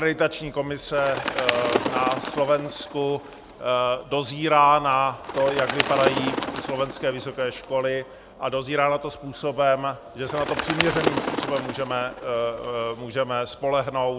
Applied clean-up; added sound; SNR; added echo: none; Bird; 6 dB; none.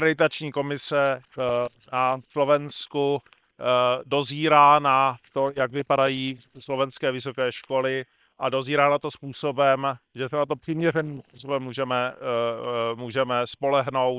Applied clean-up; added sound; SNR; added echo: neural separator model SepFormer WHAM!.